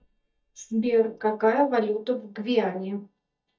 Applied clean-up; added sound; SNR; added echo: neural mask model DeepFilterNet 3.